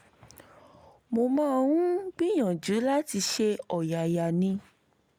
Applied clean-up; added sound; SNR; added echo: none; none; none; none.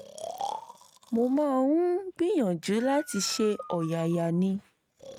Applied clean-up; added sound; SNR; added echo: neural mask model RNNoise.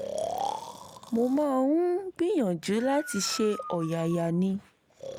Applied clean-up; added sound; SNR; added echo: none; Breathing; 11 dB; none.